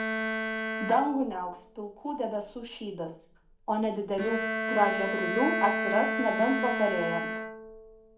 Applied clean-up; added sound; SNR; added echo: none; Bowed string instrument; 3 dB; reverberation time 0.4 s.